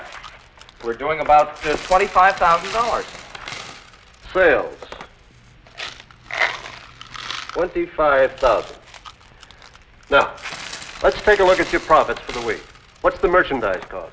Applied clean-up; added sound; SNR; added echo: none; Coin (dropping); 14 dB; none.